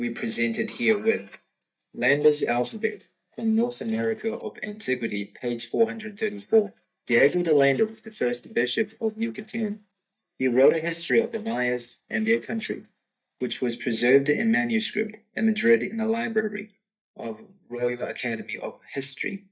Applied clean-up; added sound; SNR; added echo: neural mask model DeepFilterNet 3.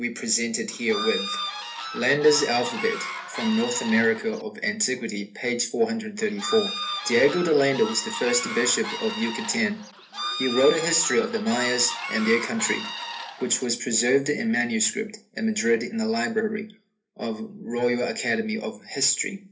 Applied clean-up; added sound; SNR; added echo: none; Bird / Fowl; 8 dB; reverberation time 0.3 s.